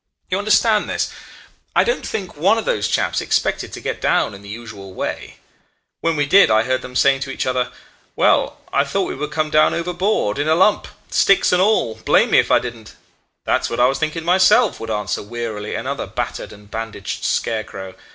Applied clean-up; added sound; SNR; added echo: none; none; none; none.